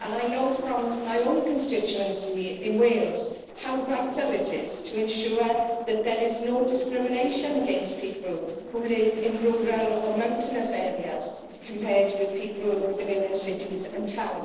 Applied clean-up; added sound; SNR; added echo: neural separator model SepFormer DNS4.